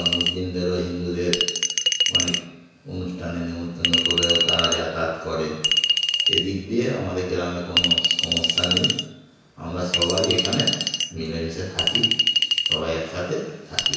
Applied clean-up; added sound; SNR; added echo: none; Chink, clink; -3 dB; reverberation time 1.1 s.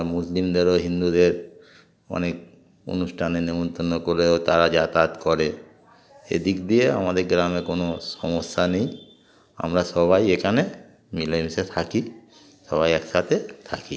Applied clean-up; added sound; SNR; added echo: none; none; none; none.